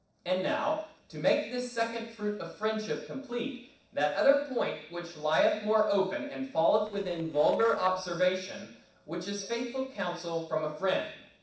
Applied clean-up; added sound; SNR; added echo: neural separator model SepFormer DNS4.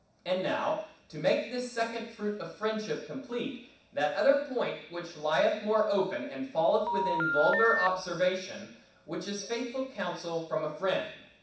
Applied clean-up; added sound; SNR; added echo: none; Telephone; 0 dB; reverberation time 0.7 s.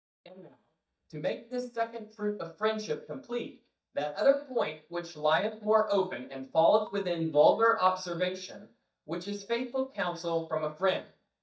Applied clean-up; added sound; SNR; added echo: neural mask model DeepFilterNet 3.